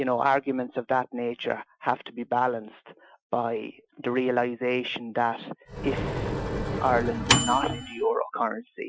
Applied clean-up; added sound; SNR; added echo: classical method Wiener filter.